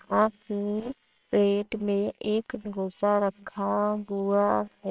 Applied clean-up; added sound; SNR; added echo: neural separator model SepFormer WHAMR!.